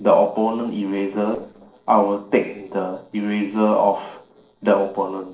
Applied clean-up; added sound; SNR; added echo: neural separator model SepFormer DNS4.